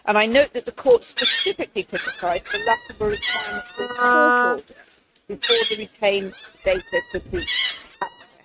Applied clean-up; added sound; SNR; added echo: neural mask model RNNoise.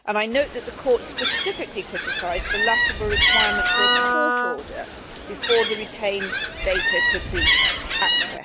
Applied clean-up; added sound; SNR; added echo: none; Wind instrument, woodwind instrument + Gull, seagull; -4 dB; none.